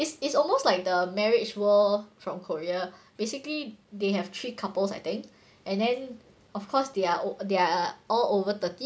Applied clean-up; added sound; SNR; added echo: none; none; none; none.